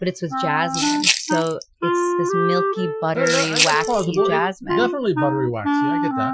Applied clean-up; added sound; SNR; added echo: classical method Wiener filter.